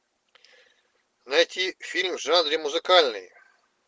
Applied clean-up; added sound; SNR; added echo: none; none; none; none.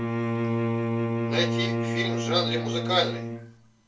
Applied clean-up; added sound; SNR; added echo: none; Bowed string instrument; -4 dB; reverberation time 0.2 s.